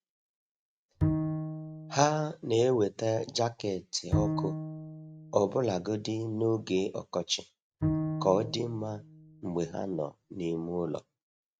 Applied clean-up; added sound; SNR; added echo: neural mask model RNNoise.